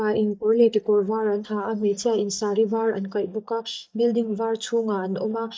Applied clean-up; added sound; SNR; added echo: neural mask model DeepFilterNet 3.